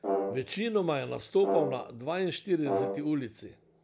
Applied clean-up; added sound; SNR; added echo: none; Brass instrument; 4 dB; none.